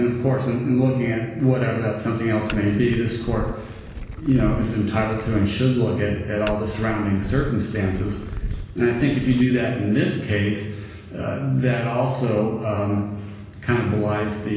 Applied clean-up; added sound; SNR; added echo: none; Glass; 11 dB; reverberation time 1.1 s.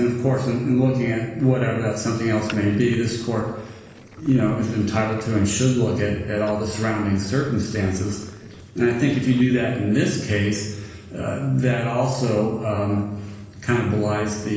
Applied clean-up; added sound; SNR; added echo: neural separator model SepFormer DNS4.